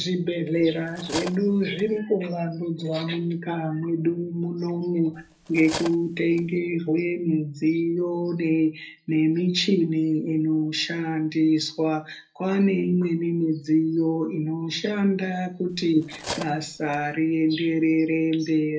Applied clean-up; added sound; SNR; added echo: none; Cutlery, silverware; 14 dB; reverberation time 0.3 s.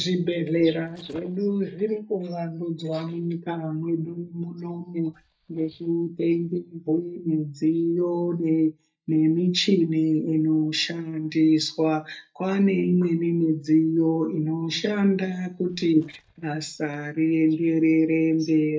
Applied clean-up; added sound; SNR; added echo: neural mask model DeepFilterNet 3.